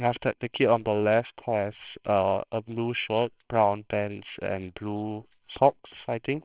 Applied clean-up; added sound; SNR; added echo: neural separator model SepFormer WHAMR!.